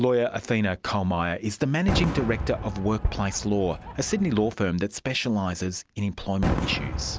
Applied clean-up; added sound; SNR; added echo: none; Fireworks; 6 dB; none.